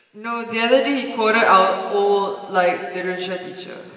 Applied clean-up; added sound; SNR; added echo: none; none; none; reverberation time 2.6 s.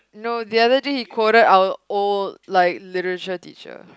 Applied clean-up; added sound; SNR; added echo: none; none; none; none.